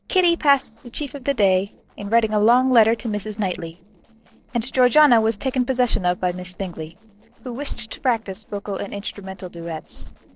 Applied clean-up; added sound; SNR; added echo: neural separator model SepFormer DNS4.